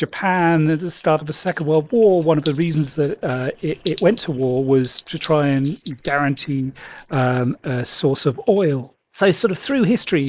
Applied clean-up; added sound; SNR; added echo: neural mask model Resemble Enhance denoiser.